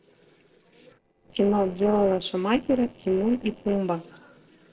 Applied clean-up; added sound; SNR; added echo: neural separator model SepFormer DNS4.